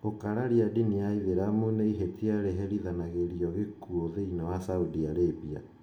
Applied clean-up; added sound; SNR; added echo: none; none; none; reverberation time 0.5 s.